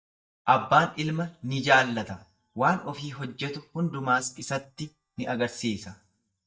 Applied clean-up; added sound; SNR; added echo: neural mask model DeepFilterNet 3.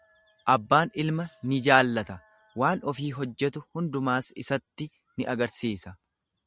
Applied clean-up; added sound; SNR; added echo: none; none; none; none.